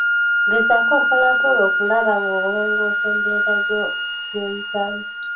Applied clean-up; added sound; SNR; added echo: none; Wind instrument, woodwind instrument; -3 dB; reverberation time 0.3 s.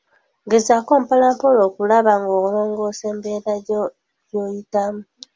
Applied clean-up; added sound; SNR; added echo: none; none; none; none.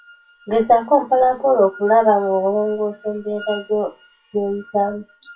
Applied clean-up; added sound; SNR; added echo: classical method WPE with log-MMSE.